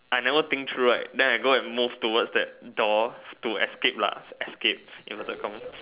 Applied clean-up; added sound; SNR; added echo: none; none; none; none.